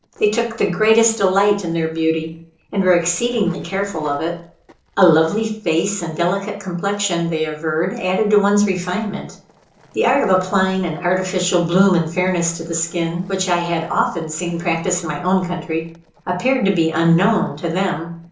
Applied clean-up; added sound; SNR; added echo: neural separator model SepFormer DNS4.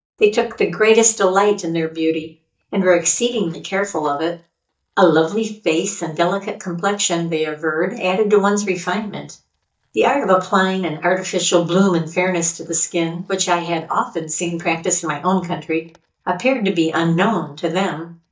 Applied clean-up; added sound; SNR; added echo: neural mask model DeepFilterNet 3.